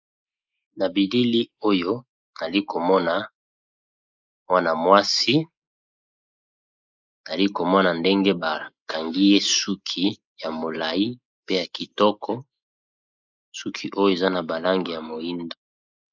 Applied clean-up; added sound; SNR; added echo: neural mask model Resemble Enhance denoiser.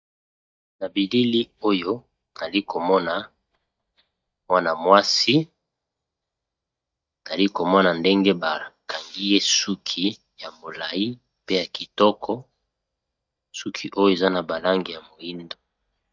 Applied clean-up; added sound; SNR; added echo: neural mask model DeepFilterNet 3.